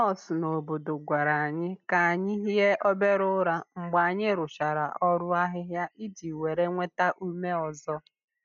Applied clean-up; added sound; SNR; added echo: neural mask model DeepFilterNet 3.